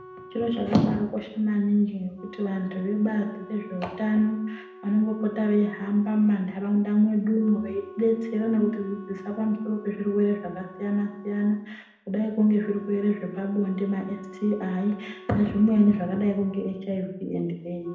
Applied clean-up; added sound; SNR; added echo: none; Wind instrument, woodwind instrument; 19 dB; reverberation time 0.7 s.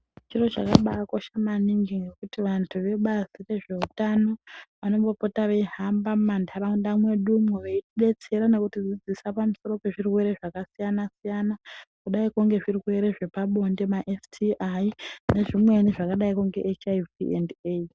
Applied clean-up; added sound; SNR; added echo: none; none; none; none.